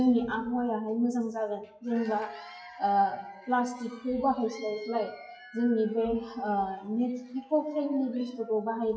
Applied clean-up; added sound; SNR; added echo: classical method WPE with log-MMSE.